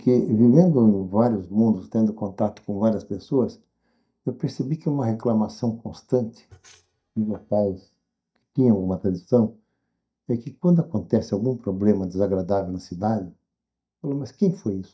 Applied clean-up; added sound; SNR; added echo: neural mask model DeepFilterNet 3.